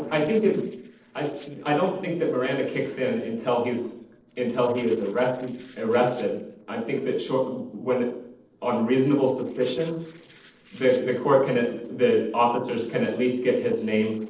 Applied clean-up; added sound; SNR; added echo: neural separator model SepFormer DNS4.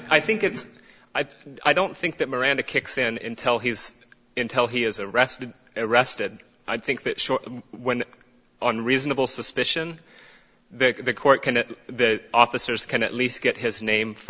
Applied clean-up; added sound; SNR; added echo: none; none; none; none.